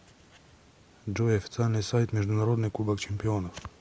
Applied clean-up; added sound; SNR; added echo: none; none; none; none.